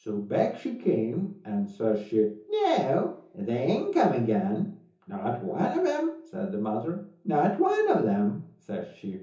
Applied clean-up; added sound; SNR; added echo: none; none; none; reverberation time 0.6 s.